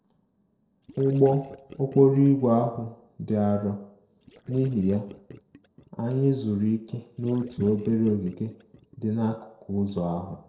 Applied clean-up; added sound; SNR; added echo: neural separator model SepFormer DNS4.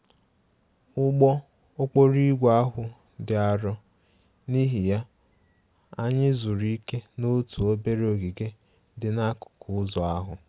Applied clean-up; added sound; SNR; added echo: none; none; none; none.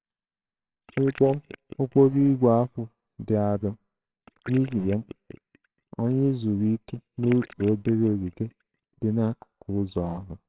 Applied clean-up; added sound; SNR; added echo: neural separator model SepFormer WHAMR!.